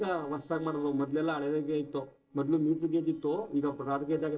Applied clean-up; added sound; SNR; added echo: neural separator model SepFormer DNS4.